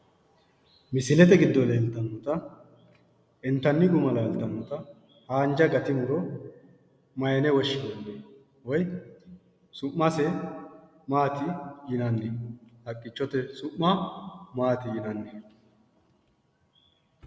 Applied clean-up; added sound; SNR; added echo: none; none; none; none.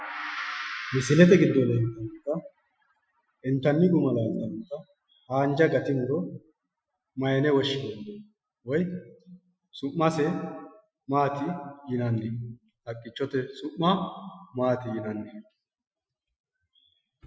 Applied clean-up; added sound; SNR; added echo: classical method Wiener filter.